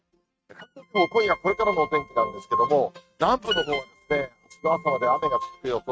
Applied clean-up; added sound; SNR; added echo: neural mask model RNNoise.